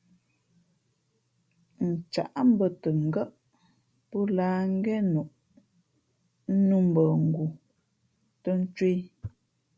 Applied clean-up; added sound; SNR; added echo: none; none; none; none.